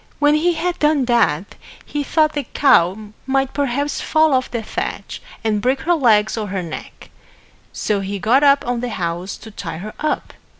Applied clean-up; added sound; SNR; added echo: none; none; none; none.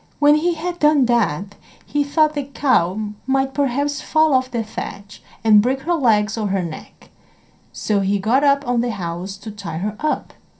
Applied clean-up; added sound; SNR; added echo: none; none; none; reverberation time 0.3 s.